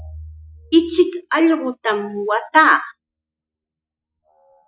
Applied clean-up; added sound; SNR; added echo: classical method Wiener filter.